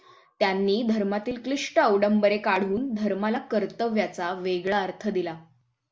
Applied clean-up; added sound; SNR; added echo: none; none; none; none.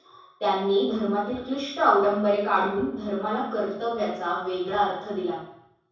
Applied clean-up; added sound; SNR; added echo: none; none; none; reverberation time 0.7 s.